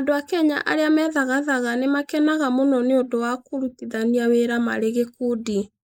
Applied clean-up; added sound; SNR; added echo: neural mask model Resemble Enhance denoiser.